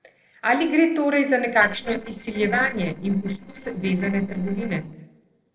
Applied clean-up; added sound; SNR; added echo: neural separator model SepFormer DNS4.